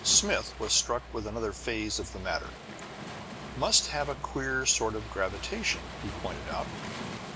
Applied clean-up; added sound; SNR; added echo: none; Waves, surf; 11 dB; none.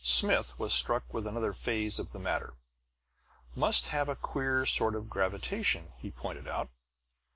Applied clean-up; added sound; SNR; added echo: none; none; none; none.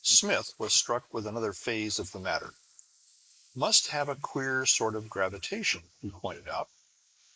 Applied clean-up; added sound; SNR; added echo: neural mask model Resemble Enhance denoiser.